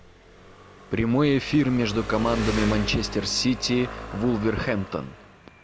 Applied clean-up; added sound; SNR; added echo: none; Engine; 10 dB; none.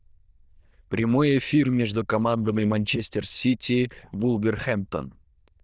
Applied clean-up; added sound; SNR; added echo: neural diffusion model UNIVERSE++.